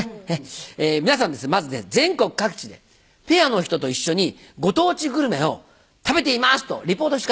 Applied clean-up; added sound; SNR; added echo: none; none; none; none.